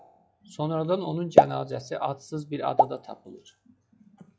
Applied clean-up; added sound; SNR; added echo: classical method log-MMSE.